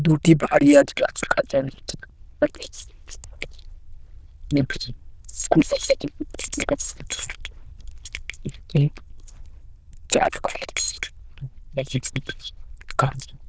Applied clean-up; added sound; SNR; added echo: neural diffusion model UNIVERSE++.